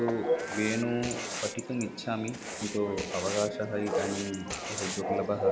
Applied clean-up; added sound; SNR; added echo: none; Bark / Chatter / Chirp, tweet / Livestock, farm animals, working animals + Writing; 2 dB; none.